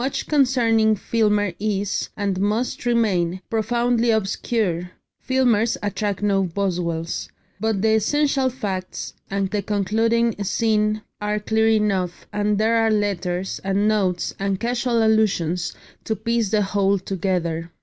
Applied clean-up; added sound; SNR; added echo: none; none; none; none.